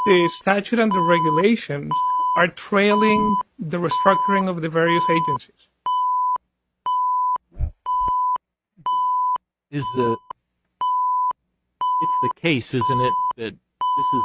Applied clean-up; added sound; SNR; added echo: neural mask model RNNoise.